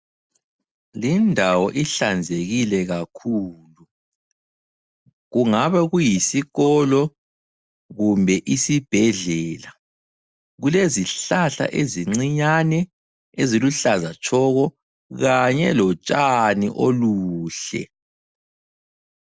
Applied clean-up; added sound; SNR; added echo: none; none; none; none.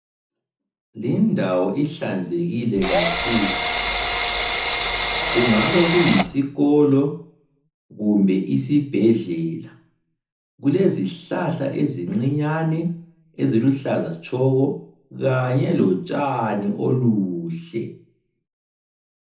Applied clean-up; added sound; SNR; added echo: none; Drill; -1 dB; reverberation time 0.6 s.